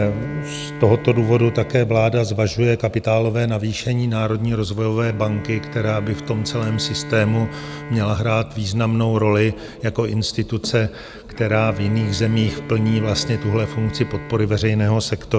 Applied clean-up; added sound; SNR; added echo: none; Bowed string instrument; 14 dB; none.